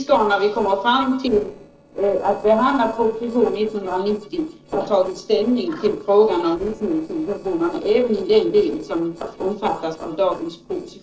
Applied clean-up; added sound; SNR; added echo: neural separator model SepFormer DNS4.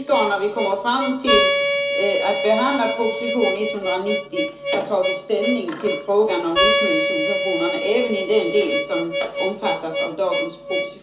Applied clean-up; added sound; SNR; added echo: none; Harmonica; 0 dB; reverberation time 0.4 s.